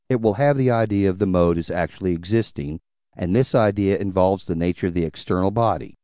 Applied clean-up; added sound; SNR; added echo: none; none; none; none.